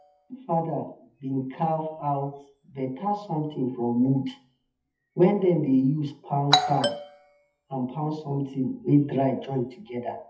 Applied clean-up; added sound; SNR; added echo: classical method WPE with log-MMSE.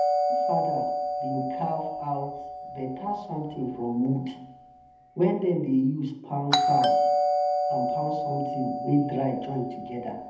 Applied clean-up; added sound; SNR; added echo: none; Doorbell; -1 dB; reverberation time 0.8 s.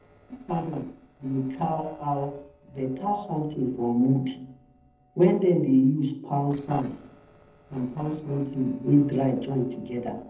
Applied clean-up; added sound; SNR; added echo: neural separator model SepFormer DNS4.